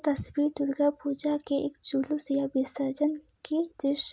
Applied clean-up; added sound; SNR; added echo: none; none; none; none.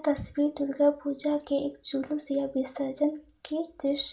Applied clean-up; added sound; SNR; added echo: none; none; none; reverberation time 0.3 s.